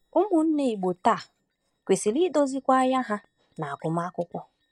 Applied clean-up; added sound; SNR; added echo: neural mask model DeepFilterNet 3.